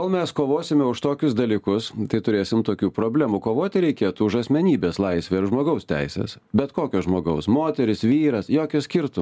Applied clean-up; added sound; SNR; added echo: none; none; none; none.